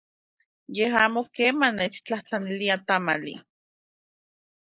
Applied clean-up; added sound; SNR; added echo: neural mask model Resemble Enhance denoiser.